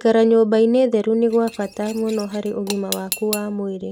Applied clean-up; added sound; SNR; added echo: none; Cutlery, silverware / Dishes, pots, and pans; 14 dB; none.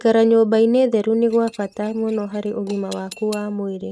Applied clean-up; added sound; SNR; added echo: neural mask model RNNoise.